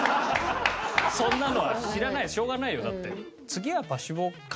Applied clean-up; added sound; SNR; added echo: none; none; none; none.